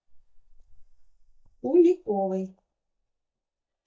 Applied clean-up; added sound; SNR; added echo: neural mask model DeepFilterNet 3.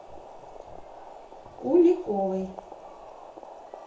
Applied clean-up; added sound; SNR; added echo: none; Boiling; 16 dB; reverberation time 0.6 s.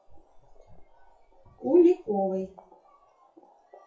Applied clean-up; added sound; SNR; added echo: classical method WPE with log-MMSE.